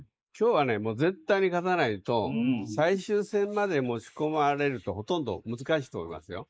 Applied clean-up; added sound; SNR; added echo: neural mask model Resemble Enhance denoiser.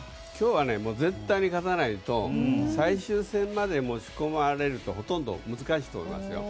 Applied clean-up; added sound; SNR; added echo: none; none; none; none.